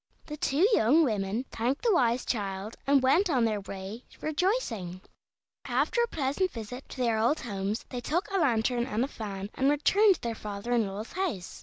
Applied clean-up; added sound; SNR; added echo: none; none; none; none.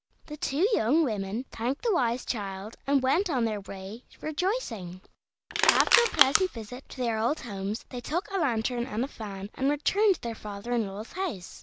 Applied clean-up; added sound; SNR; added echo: none; Crushing; -3 dB; none.